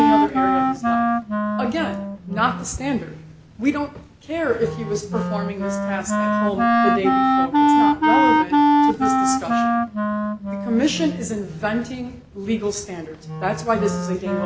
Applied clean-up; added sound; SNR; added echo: none; Wind instrument, woodwind instrument; -5 dB; none.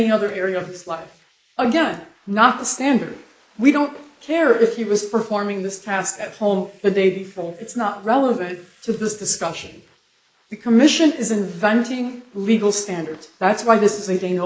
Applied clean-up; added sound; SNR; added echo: neural mask model Resemble Enhance denoiser.